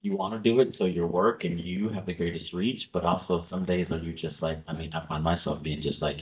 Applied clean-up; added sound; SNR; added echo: neural mask model DeepFilterNet 3.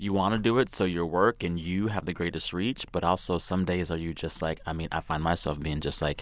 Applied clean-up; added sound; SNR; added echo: none; none; none; none.